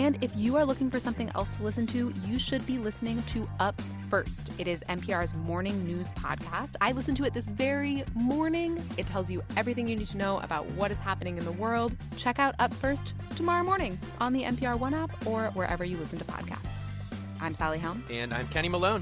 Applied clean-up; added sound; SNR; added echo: none; none; none; none.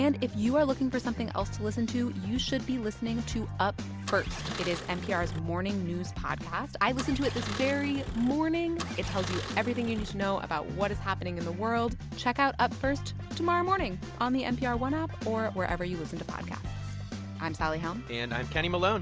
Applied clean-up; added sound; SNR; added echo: none; Engine starting; 11 dB; none.